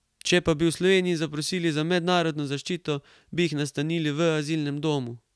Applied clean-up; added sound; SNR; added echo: none; none; none; none.